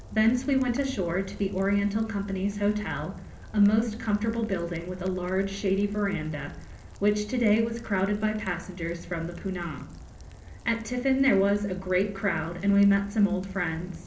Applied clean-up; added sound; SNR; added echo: none; Rain; 16 dB; reverberation time 0.5 s.